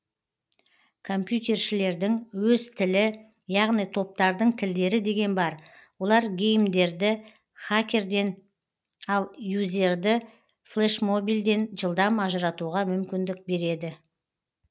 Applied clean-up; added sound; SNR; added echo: none; none; none; none.